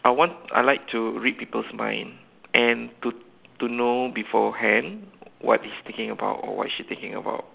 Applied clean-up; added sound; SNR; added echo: none; none; none; none.